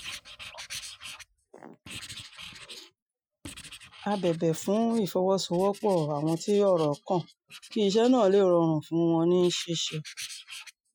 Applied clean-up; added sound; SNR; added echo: classical method Wiener filter.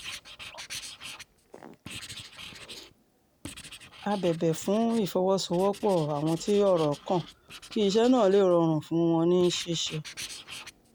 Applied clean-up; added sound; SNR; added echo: none; Writing; 17 dB; none.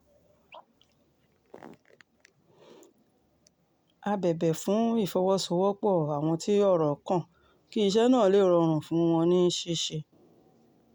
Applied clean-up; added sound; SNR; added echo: none; none; none; none.